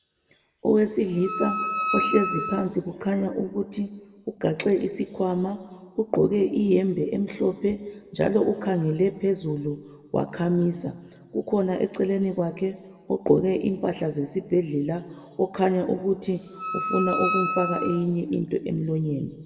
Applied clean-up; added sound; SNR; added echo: none; Wind instrument, woodwind instrument; 5 dB; reverberation time 1.2 s.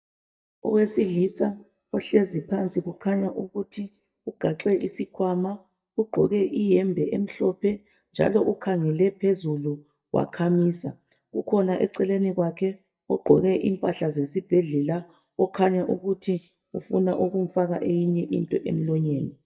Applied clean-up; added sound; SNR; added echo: neural mask model DeepFilterNet 3.